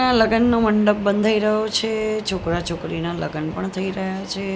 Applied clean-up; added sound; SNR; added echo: none; none; none; none.